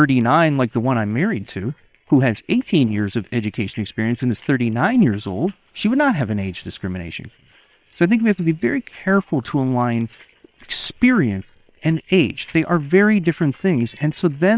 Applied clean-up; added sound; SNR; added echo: neural separator model SepFormer WHAM!.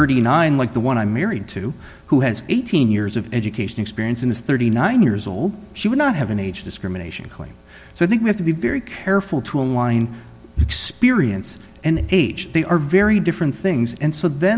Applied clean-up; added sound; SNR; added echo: none; none; none; none.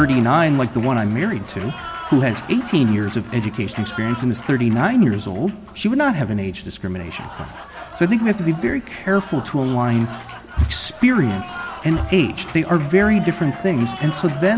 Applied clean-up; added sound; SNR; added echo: none; Applause; 15 dB; none.